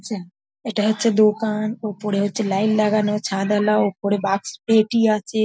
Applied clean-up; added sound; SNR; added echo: none; none; none; none.